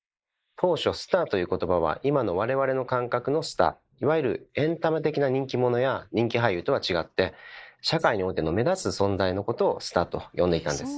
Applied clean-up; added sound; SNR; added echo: neural mask model Resemble Enhance denoiser.